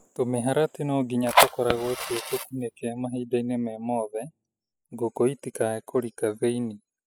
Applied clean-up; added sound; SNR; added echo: classical method spectral subtraction.